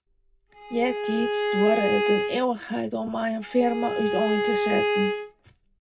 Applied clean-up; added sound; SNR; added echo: none; Bowed string instrument; 0 dB; reverberation time 0.2 s.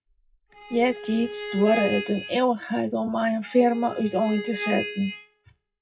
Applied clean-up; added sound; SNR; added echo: classical method WPE with log-MMSE.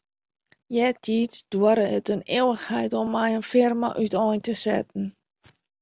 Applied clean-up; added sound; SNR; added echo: none; none; none; none.